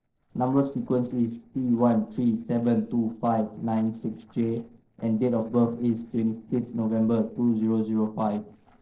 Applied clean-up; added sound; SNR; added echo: neural separator model SepFormer DNS4.